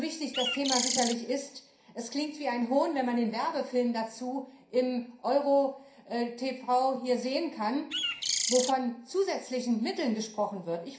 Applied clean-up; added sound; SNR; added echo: none; Bird; 0 dB; reverberation time 0.5 s.